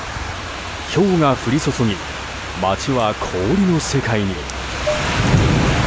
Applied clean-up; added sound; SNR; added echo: none; Dishes, pots, and pans; 9 dB; none.